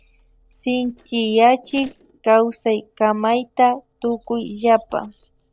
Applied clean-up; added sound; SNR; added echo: neural separator model SepFormer DNS4.